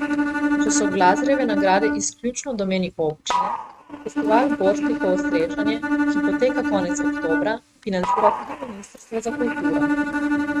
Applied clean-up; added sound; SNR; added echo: neural mask model RNNoise.